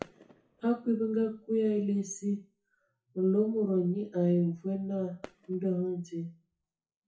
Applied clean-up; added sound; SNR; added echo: classical method WPE with log-MMSE.